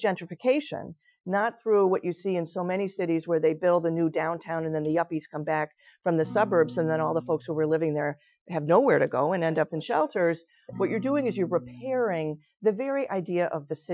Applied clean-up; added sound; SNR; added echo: classical method Wiener filter.